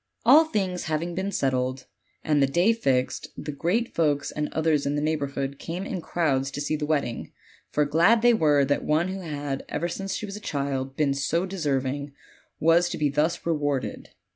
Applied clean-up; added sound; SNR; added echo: none; none; none; none.